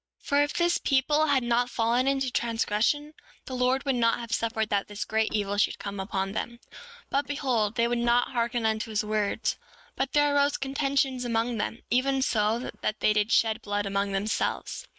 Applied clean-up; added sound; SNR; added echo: neural mask model RNNoise.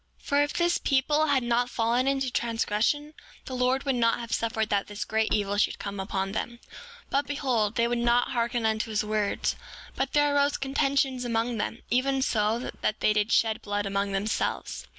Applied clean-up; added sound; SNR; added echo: none; Slam / Car; 15 dB; none.